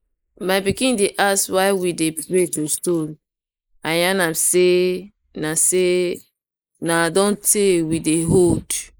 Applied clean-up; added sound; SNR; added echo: neural mask model Resemble Enhance denoiser.